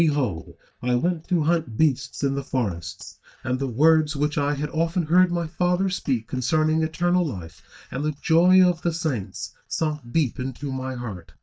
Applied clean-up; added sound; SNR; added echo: neural mask model DeepFilterNet 3.